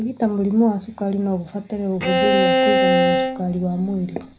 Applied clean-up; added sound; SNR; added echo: none; Bowed string instrument; -3 dB; reverberation time 0.4 s.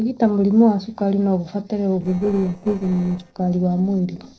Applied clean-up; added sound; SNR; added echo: neural separator model SepFormer DNS4.